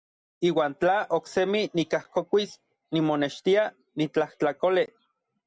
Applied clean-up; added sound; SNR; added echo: none; none; none; none.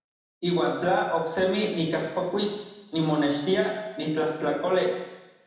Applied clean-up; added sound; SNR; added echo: none; none; none; reverberation time 1.1 s.